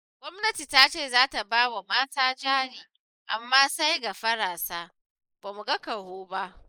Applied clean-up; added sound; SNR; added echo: neural mask model Resemble Enhance denoiser.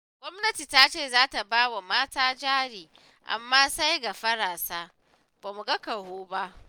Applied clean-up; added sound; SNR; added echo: none; none; none; none.